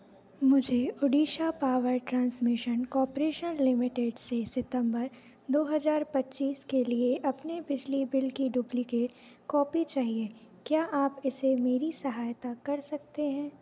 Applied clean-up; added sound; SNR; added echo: none; none; none; none.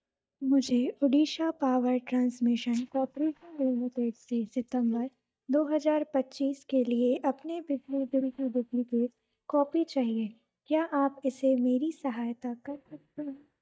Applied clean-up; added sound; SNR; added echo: neural mask model DeepFilterNet 3.